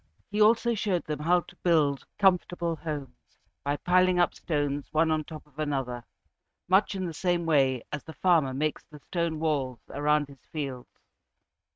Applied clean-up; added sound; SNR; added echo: neural mask model RNNoise.